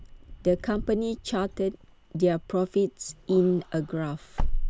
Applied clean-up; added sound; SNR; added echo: none; Wind / Car; 5 dB; none.